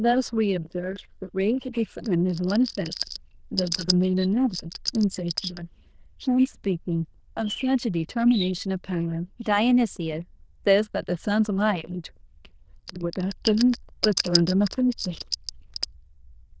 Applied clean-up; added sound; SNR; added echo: neural diffusion model UNIVERSE++.